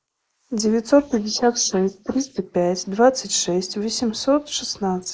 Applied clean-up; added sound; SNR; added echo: neural mask model Resemble Enhance denoiser.